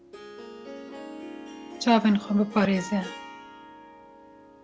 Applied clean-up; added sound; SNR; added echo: none; Harp; 14 dB; none.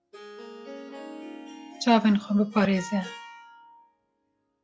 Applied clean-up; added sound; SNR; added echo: classical method log-MMSE.